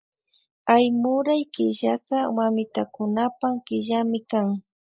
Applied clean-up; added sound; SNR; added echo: neural mask model Resemble Enhance denoiser.